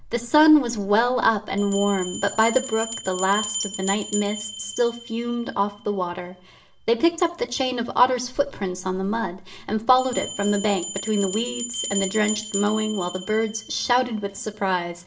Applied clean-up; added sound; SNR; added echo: none; Bell; 12 dB; reverberation time 0.4 s.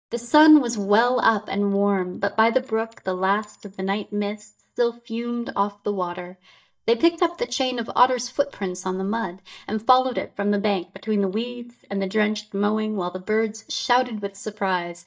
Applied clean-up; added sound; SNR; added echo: neural mask model DeepFilterNet 3.